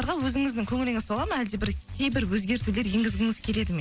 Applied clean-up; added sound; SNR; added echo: none; none; none; none.